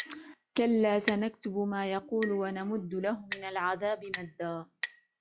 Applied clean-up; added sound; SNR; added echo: classical method log-MMSE.